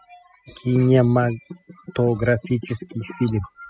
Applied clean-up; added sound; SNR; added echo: classical method spectral subtraction.